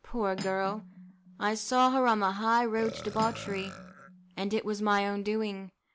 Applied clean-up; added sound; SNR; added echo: none; Cutlery, silverware + Burping, eructation; 15 dB; none.